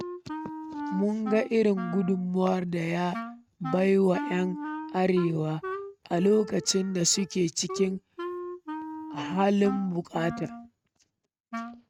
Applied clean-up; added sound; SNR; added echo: neural mask model RNNoise.